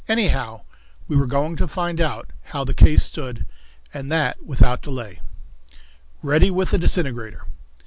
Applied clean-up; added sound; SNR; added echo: none; none; none; none.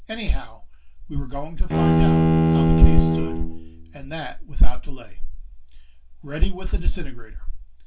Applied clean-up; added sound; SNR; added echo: none; Bowed string instrument; 1 dB; reverberation time 0.2 s.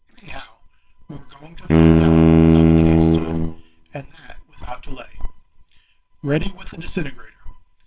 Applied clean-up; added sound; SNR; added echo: neural separator model SepFormer WHAMR!.